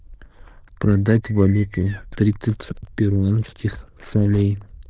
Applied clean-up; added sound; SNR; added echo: neural diffusion model UNIVERSE++.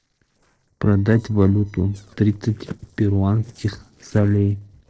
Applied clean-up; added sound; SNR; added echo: neural separator model SepFormer DNS4.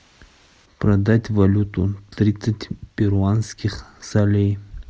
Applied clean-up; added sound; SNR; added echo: none; none; none; none.